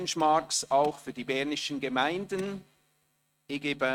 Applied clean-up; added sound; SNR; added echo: neural mask model RNNoise.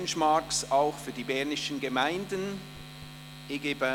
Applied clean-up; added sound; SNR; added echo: none; none; none; none.